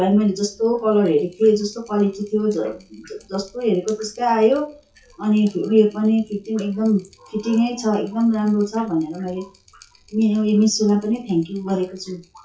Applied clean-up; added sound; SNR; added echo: classical method WPE with log-MMSE.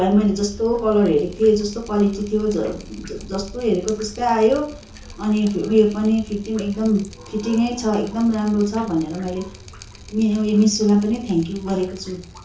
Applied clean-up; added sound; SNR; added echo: none; Drip; 18 dB; reverberation time 0.6 s.